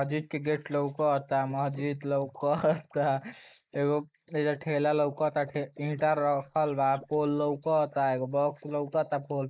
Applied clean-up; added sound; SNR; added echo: neural mask model Resemble Enhance denoiser.